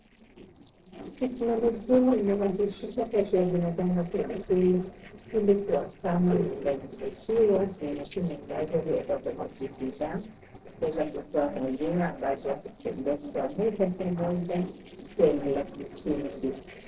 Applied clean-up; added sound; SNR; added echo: neural separator model SepFormer DNS4.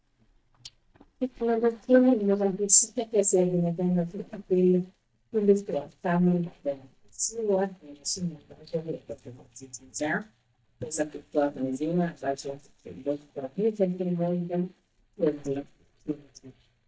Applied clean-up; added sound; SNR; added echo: neural mask model DeepFilterNet 3.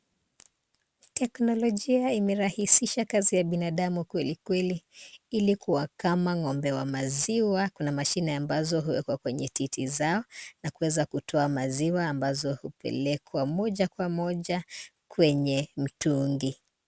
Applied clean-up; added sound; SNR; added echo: none; none; none; none.